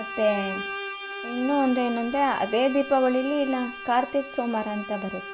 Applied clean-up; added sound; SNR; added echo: none; Bowed string instrument; 11 dB; none.